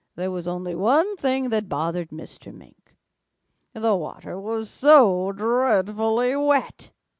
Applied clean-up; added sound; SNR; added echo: none; none; none; none.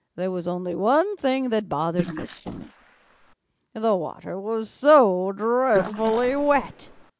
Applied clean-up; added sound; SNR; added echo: neural mask model Resemble Enhance denoiser.